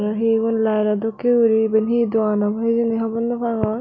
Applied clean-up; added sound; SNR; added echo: none; none; none; none.